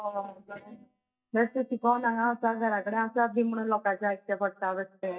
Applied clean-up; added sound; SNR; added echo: neural mask model DeepFilterNet 3.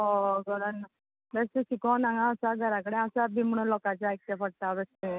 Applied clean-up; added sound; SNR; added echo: none; none; none; none.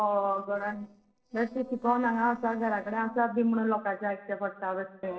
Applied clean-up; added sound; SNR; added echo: neural separator model SepFormer DNS4.